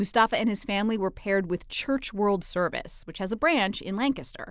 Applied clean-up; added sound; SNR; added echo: none; none; none; none.